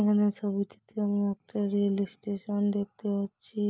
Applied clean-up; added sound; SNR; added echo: none; none; none; none.